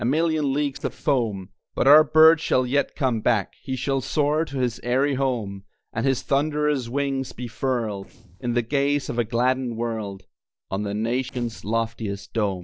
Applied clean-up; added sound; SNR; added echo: neural separator model SepFormer DNS4.